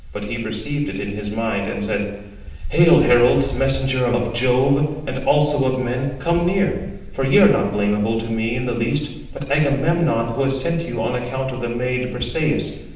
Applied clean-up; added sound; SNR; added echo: none; none; none; reverberation time 0.8 s.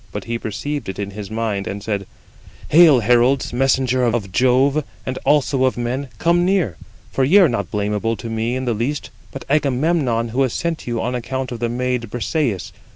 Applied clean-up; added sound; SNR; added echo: none; none; none; none.